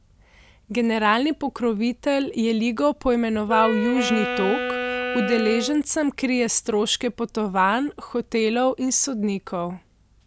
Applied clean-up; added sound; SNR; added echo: none; Wind instrument, woodwind instrument; 5 dB; none.